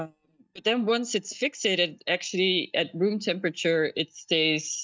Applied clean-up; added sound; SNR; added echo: neural mask model DeepFilterNet 3.